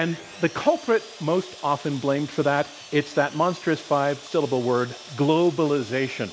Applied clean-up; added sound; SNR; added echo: none; Sawing; 19 dB; none.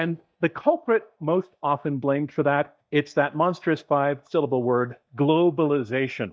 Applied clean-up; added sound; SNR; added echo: neural mask model DeepFilterNet 3.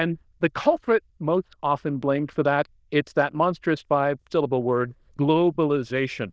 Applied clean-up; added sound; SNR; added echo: neural diffusion model UNIVERSE++.